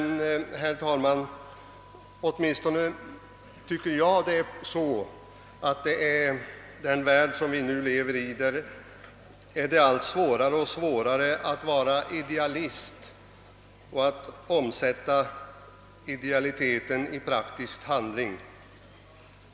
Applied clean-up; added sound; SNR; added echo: none; none; none; none.